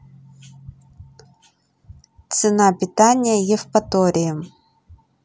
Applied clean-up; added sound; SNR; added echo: none; none; none; none.